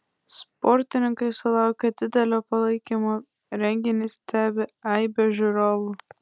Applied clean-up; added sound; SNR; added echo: none; none; none; none.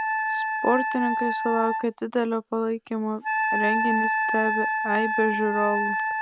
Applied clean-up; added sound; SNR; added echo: none; Wind instrument, woodwind instrument; -1 dB; none.